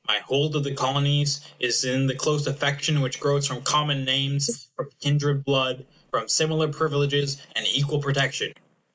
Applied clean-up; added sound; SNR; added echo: neural mask model Resemble Enhance denoiser.